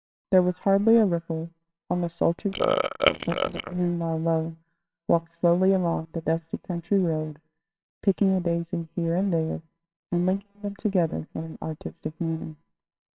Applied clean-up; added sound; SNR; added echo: neural separator model SepFormer WHAMR!.